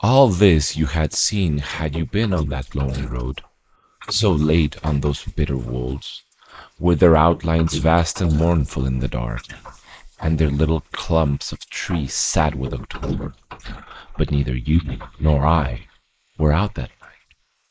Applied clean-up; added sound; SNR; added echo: neural mask model Resemble Enhance denoiser.